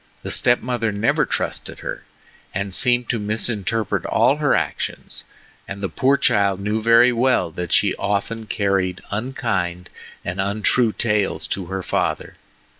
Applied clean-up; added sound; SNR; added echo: none; none; none; none.